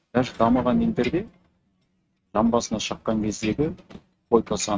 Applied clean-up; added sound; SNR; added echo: neural mask model RNNoise.